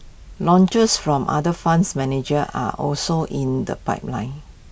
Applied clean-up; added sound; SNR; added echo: none; none; none; none.